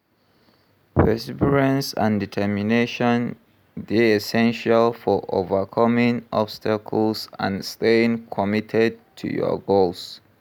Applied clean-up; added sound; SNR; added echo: none; none; none; none.